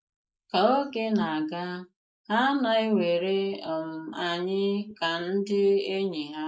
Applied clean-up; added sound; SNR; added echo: neural mask model Resemble Enhance denoiser.